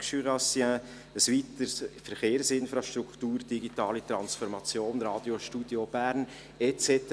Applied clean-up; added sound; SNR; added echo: none; none; none; none.